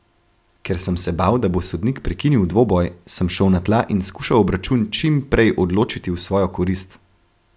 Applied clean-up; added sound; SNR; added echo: none; none; none; none.